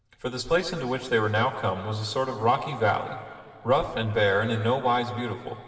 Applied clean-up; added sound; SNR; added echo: none; none; none; reverberation time 2.3 s.